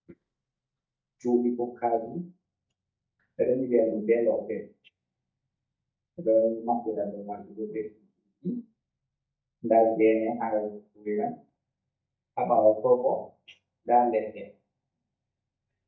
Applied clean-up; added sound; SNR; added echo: neural mask model DeepFilterNet 3.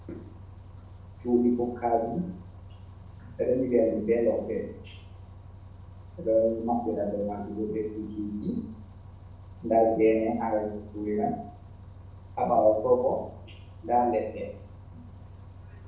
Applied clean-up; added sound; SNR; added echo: none; Bus; 17 dB; reverberation time 0.6 s.